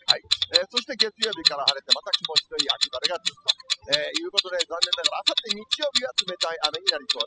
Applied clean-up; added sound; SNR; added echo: classical method spectral subtraction.